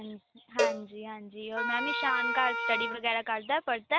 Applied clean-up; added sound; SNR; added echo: none; Cowbell + Wind instrument, woodwind instrument; 0 dB; none.